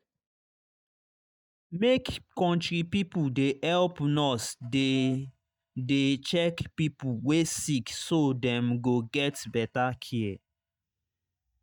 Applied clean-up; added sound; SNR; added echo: neural mask model DeepFilterNet 3.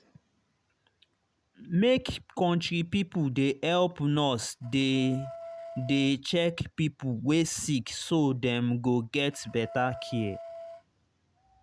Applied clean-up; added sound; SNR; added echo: none; Wind instrument, woodwind instrument; 16 dB; none.